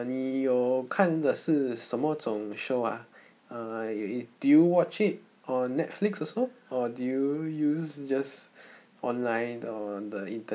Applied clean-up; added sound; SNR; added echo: none; none; none; none.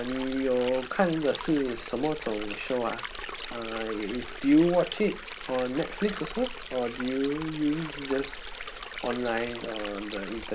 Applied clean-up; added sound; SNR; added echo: none; Stream; 10 dB; none.